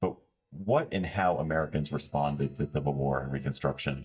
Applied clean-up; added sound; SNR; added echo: neural mask model DeepFilterNet 3.